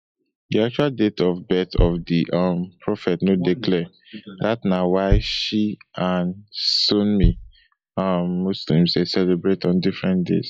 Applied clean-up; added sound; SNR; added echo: classical method log-MMSE.